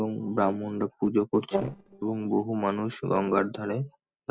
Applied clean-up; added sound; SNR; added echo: neural separator model SepFormer DNS4.